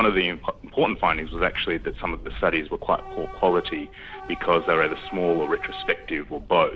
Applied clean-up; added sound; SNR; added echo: none; Subway, metro, underground / Train; 14 dB; none.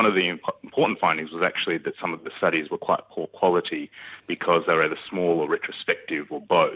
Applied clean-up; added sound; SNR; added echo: none; none; none; none.